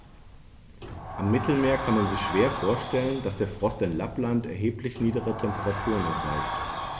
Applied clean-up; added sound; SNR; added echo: none; Sliding door; 6 dB; none.